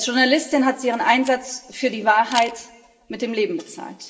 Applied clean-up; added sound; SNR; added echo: none; Camera; 18 dB; reverberation time 0.9 s.